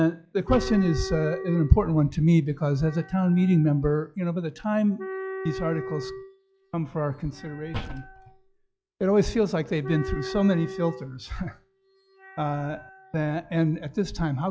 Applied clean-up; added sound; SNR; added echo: classical method log-MMSE.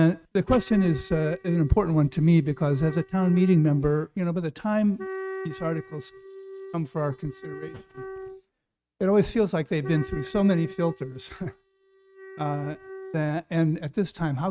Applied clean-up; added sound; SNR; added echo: neural mask model RNNoise.